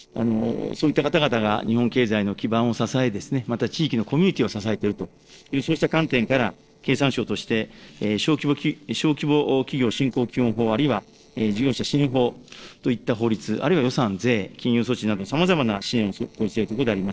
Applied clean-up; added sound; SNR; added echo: neural separator model SepFormer DNS4.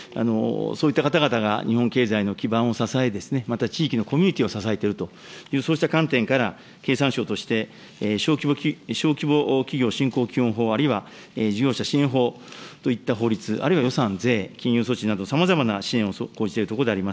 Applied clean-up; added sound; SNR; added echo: none; none; none; none.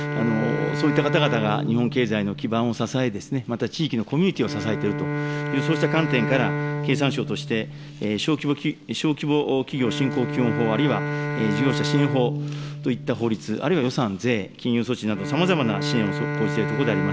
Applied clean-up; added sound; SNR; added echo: none; Bowed string instrument; 5 dB; none.